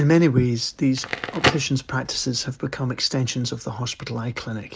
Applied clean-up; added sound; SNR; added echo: none; Crackle; 9 dB; none.